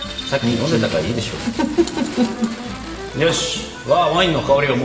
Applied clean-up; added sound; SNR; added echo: none; Fire; 17 dB; reverberation time 2.0 s.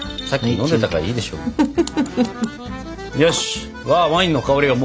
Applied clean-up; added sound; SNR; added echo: none; none; none; none.